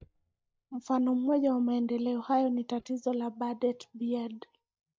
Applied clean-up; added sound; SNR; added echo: neural mask model DeepFilterNet 3.